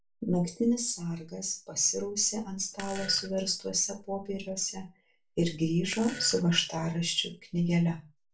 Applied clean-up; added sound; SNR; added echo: none; Fart; 13 dB; reverberation time 0.2 s.